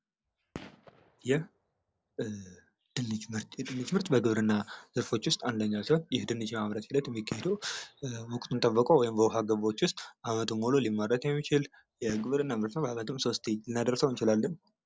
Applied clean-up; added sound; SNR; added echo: neural separator model SepFormer DNS4.